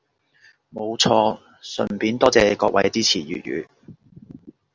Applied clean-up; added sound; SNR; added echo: none; none; none; none.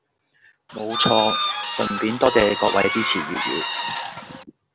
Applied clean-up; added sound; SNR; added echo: none; Bird / Fowl; 2 dB; none.